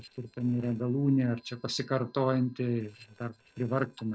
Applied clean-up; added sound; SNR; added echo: neural separator model SepFormer DNS4.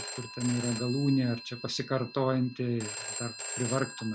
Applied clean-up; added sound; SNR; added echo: none; Telephone; 9 dB; none.